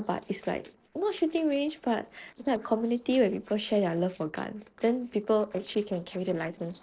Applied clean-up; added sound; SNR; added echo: neural separator model SepFormer DNS4.